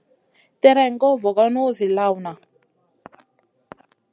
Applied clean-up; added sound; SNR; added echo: none; none; none; none.